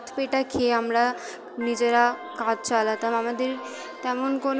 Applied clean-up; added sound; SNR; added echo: none; Organ; 16 dB; none.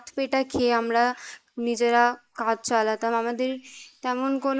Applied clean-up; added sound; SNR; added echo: neural mask model Resemble Enhance denoiser.